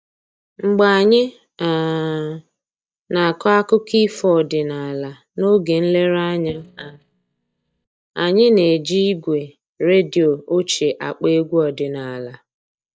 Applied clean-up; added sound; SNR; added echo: neural mask model DeepFilterNet 3.